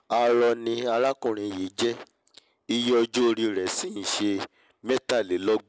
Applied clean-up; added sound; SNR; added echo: none; none; none; none.